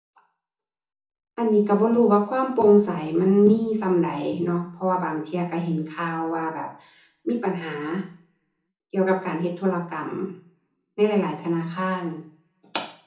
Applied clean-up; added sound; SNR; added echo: none; none; none; reverberation time 0.6 s.